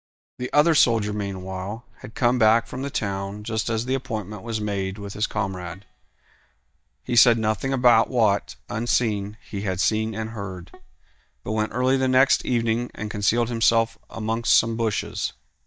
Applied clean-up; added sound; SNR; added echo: neural mask model DeepFilterNet 3.